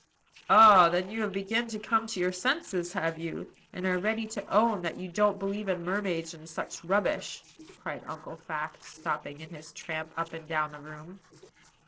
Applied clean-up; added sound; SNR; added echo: neural separator model SepFormer DNS4.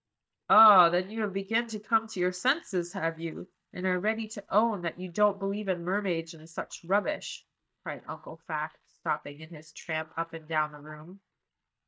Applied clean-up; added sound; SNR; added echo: neural mask model DeepFilterNet 3.